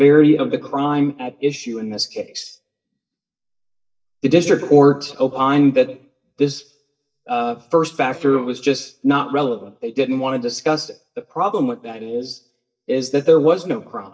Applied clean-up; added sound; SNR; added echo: neural mask model DeepFilterNet 3.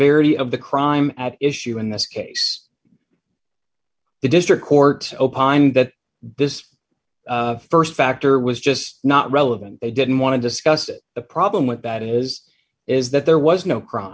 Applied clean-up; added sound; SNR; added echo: none; none; none; none.